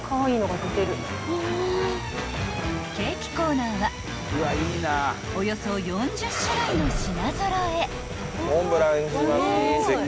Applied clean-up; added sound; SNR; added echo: none; Domestic sounds, home sounds; 20 dB; none.